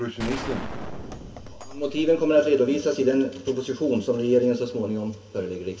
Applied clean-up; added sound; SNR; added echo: none; Gunshot, gunfire; 11 dB; reverberation time 0.2 s.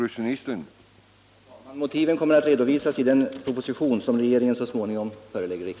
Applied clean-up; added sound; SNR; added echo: none; none; none; none.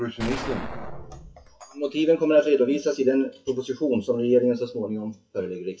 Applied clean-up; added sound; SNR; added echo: classical method WPE with log-MMSE.